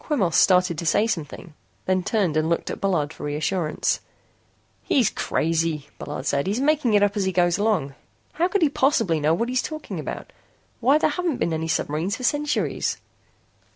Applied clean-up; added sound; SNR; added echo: none; none; none; none.